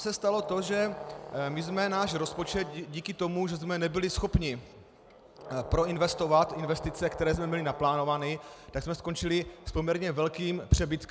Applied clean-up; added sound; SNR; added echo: none; Brass instrument; 14 dB; none.